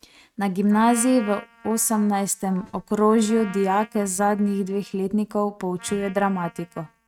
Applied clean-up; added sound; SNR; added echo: neural mask model RNNoise.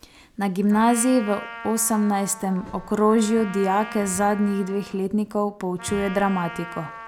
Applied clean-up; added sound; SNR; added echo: none; Trumpet; 16 dB; none.